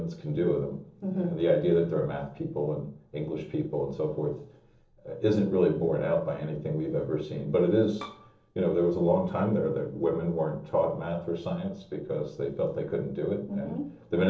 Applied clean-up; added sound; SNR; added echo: neural separator model SepFormer DNS4.